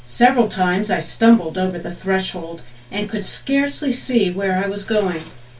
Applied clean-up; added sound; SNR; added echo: none; none; none; reverberation time 0.2 s.